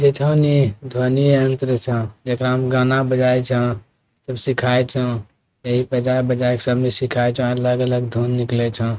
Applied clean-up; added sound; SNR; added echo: neural mask model RNNoise.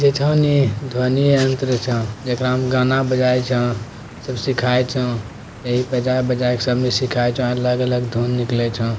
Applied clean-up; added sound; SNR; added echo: none; Stream; 17 dB; none.